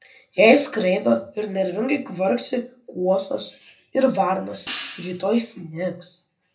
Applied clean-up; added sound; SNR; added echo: none; Hi-hat; 11 dB; reverberation time 0.3 s.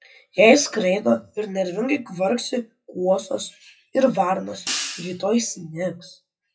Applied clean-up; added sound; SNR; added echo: classical method WPE with log-MMSE.